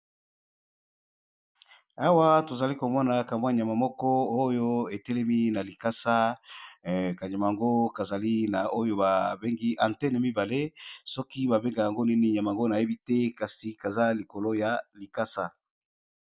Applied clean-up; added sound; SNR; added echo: none; none; none; none.